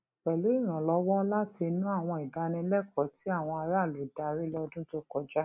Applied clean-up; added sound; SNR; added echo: neural mask model Resemble Enhance denoiser.